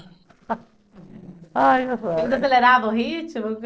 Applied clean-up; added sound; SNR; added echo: neural separator model SepFormer DNS4.